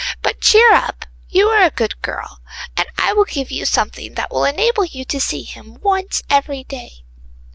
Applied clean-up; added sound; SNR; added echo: none; none; none; none.